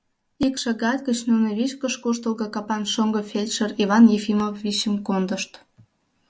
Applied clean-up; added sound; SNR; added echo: none; none; none; none.